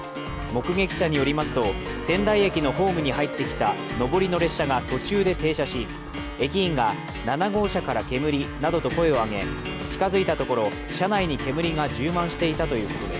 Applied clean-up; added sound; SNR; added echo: none; Acoustic guitar; 8 dB; none.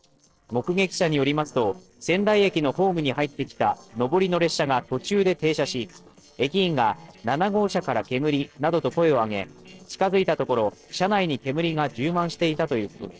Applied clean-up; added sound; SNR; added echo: neural separator model SepFormer DNS4.